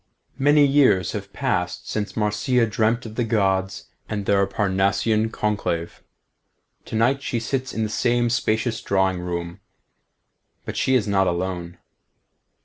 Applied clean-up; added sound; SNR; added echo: none; none; none; none.